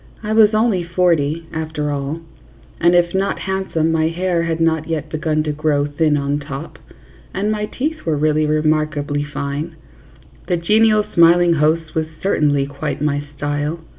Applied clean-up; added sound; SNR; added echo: none; none; none; none.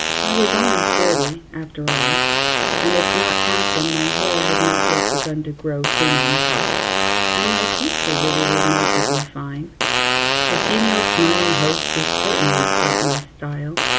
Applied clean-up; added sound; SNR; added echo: none; Fart; -5 dB; none.